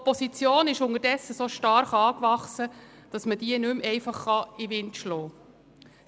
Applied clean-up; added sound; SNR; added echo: none; none; none; none.